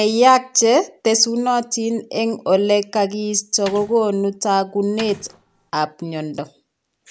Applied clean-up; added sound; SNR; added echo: none; Mechanisms; 19 dB; none.